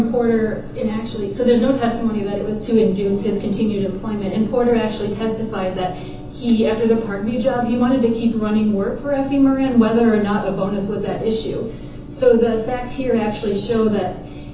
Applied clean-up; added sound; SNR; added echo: none; none; none; reverberation time 0.7 s.